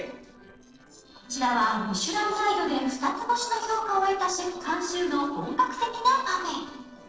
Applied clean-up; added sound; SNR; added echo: neural separator model SepFormer DNS4.